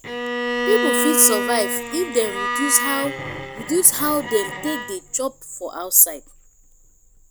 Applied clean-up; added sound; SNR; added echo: none; Bowed string instrument; 5 dB; none.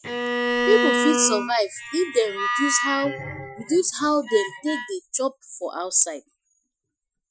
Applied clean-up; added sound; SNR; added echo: classical method Wiener filter.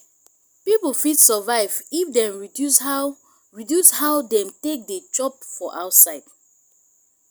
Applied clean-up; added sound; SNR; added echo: none; none; none; none.